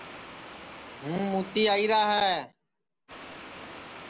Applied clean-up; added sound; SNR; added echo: none; Water; 15 dB; none.